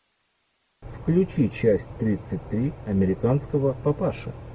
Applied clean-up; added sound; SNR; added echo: none; none; none; none.